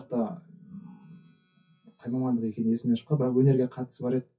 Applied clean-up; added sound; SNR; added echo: classical method WPE with log-MMSE.